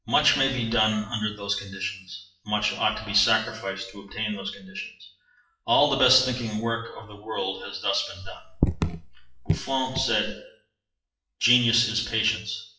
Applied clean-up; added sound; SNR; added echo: classical method WPE with log-MMSE.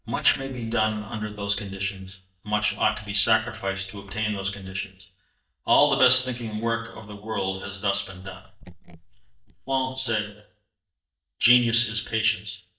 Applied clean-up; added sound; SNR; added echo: neural mask model DeepFilterNet 3.